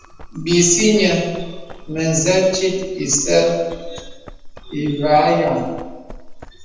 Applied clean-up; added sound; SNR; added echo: none; Run; 15 dB; reverberation time 1.1 s.